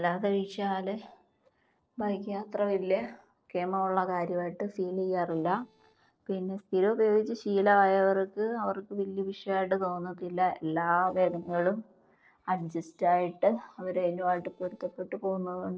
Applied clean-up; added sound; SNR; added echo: neural separator model SepFormer DNS4.